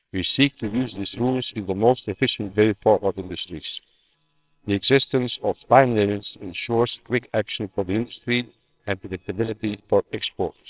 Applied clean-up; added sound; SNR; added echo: neural separator model SepFormer WHAMR!.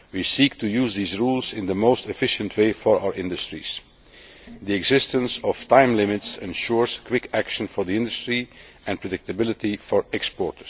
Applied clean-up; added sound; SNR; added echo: none; none; none; none.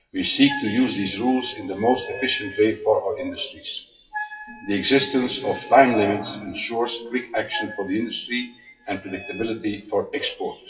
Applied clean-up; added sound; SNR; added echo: classical method WPE with log-MMSE.